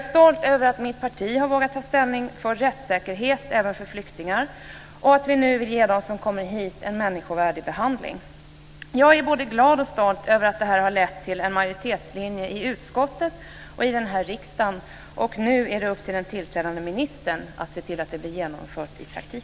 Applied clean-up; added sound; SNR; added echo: none; none; none; none.